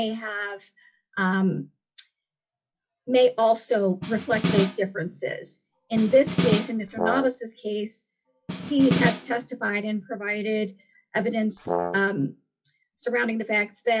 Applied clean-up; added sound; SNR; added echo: classical method log-MMSE.